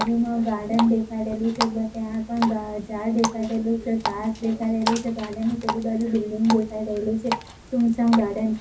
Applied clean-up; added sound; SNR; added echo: none; Water tap, faucet; 9 dB; reverberation time 0.4 s.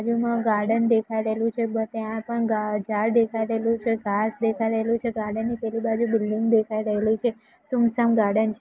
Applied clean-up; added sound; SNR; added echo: none; none; none; none.